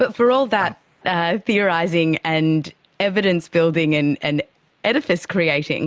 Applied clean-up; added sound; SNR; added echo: none; none; none; none.